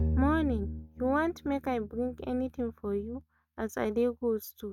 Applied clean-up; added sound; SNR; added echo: neural mask model RNNoise.